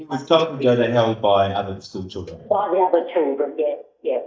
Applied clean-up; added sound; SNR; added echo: neural mask model DeepFilterNet 3.